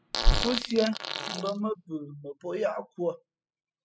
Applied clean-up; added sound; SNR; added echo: classical method spectral subtraction.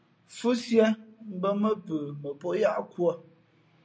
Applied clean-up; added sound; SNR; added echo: none; none; none; none.